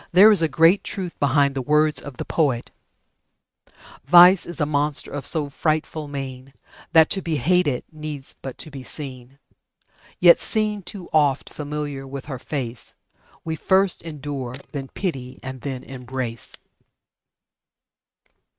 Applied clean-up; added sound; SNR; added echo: neural mask model RNNoise.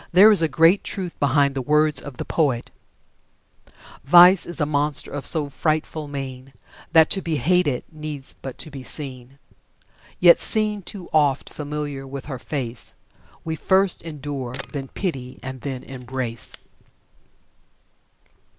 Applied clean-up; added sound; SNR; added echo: none; Camera; 19 dB; none.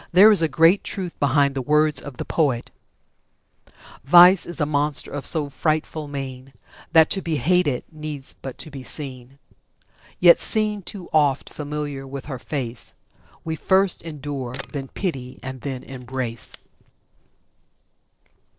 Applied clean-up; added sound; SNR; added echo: neural separator model SepFormer DNS4.